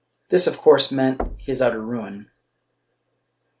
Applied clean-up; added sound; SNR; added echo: none; Knock; 14 dB; none.